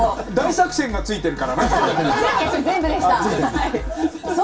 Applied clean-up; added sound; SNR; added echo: none; none; none; reverberation time 0.2 s.